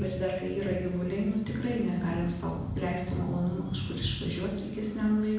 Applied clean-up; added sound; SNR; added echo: none; none; none; reverberation time 0.9 s.